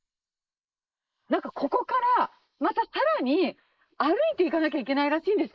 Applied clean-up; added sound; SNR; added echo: neural mask model Resemble Enhance denoiser.